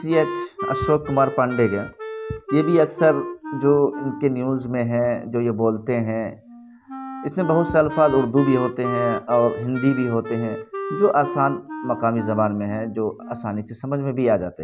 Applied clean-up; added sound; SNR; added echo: none; Wind instrument, woodwind instrument; 10 dB; none.